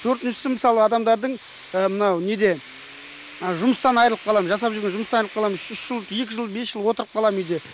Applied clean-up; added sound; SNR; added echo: none; Tools; 18 dB; none.